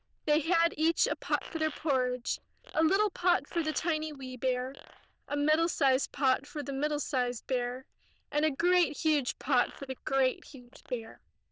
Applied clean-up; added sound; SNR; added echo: neural diffusion model UNIVERSE++.